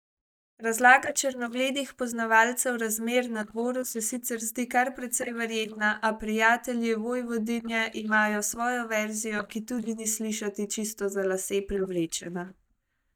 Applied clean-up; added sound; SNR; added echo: neural mask model DeepFilterNet 3.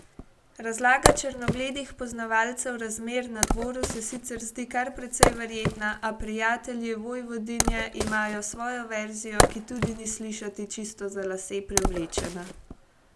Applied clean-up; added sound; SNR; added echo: none; Wood; 0 dB; none.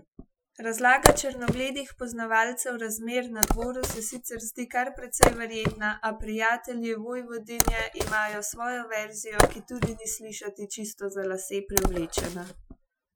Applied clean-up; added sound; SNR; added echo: classical method Wiener filter.